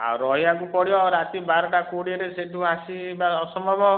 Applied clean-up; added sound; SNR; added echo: none; none; none; none.